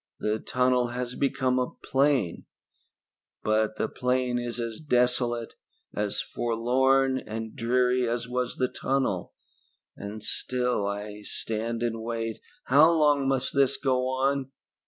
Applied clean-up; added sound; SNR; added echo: none; none; none; none.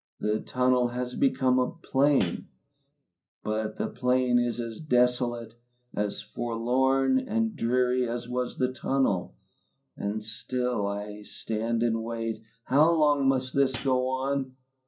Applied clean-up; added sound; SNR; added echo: none; Hi-hat; 13 dB; reverberation time 0.3 s.